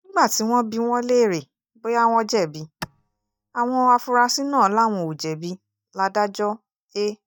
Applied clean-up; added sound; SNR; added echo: neural mask model DeepFilterNet 3.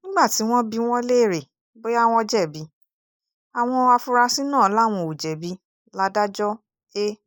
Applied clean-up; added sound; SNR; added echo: neural mask model Resemble Enhance denoiser.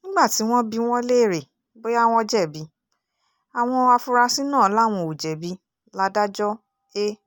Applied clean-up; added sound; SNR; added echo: none; none; none; none.